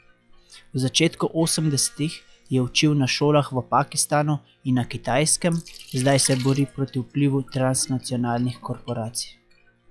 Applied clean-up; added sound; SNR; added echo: classical method log-MMSE.